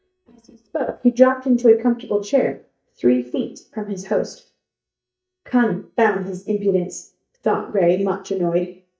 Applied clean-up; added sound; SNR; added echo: neural mask model DeepFilterNet 3.